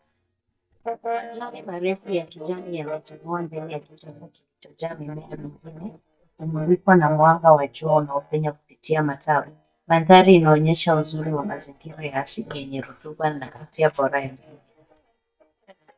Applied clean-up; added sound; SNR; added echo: neural mask model DeepFilterNet 3.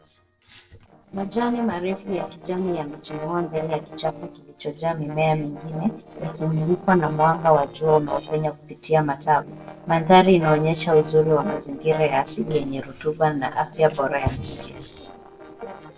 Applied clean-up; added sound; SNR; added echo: neural separator model SepFormer DNS4.